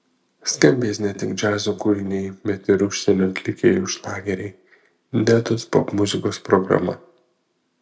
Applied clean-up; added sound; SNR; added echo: none; none; none; none.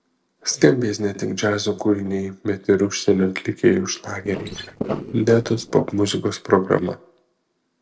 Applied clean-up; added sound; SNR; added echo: neural separator model SepFormer DNS4.